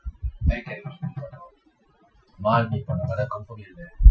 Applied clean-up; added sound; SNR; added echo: classical method Wiener filter.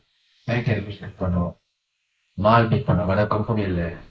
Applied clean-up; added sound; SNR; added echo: neural mask model Resemble Enhance denoiser.